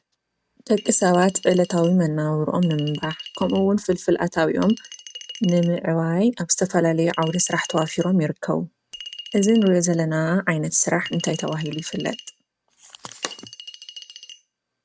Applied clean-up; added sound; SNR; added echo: none; Chink, clink; 19 dB; none.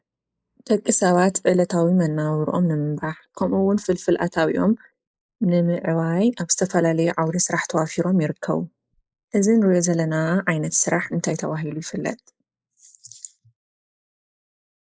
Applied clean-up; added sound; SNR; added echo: neural mask model Resemble Enhance denoiser.